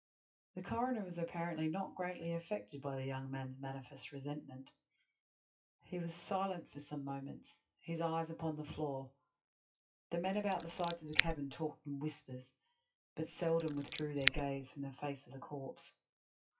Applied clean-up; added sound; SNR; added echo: classical method WPE with log-MMSE.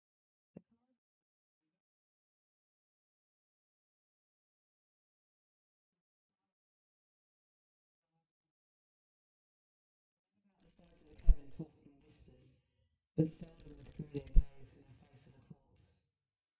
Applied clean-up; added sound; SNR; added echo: neural mask model DeepFilterNet 3.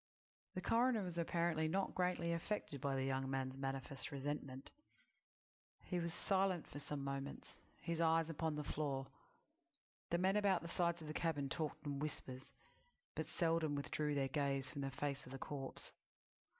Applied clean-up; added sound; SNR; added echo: none; none; none; none.